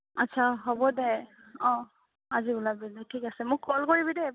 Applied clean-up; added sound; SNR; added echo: none; none; none; none.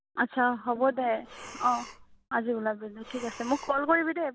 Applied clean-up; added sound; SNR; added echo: none; Breathing; 17 dB; none.